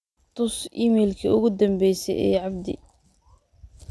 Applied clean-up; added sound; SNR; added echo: none; none; none; none.